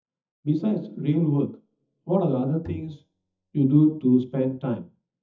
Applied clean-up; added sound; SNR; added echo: neural mask model DeepFilterNet 3.